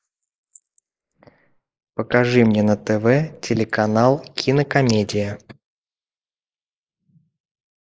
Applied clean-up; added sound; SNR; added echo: neural mask model Resemble Enhance denoiser.